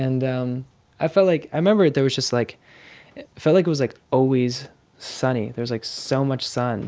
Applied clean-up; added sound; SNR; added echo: none; none; none; none.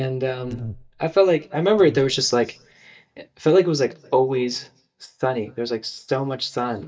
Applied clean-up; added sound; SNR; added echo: neural mask model DeepFilterNet 3.